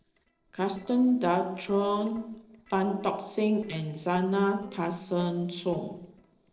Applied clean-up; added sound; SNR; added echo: neural separator model SepFormer DNS4.